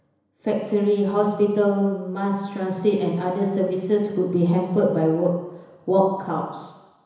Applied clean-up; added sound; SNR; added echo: none; none; none; reverberation time 1.0 s.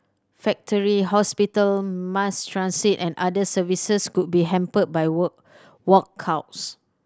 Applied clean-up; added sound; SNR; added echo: none; none; none; none.